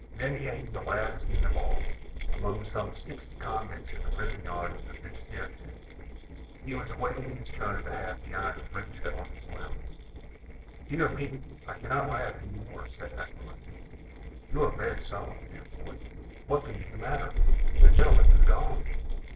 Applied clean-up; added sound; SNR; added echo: neural separator model SepFormer DNS4.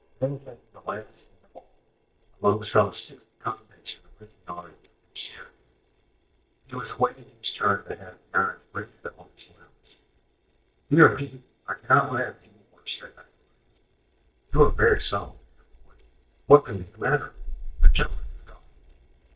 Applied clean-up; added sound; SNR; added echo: neural mask model DeepFilterNet 3.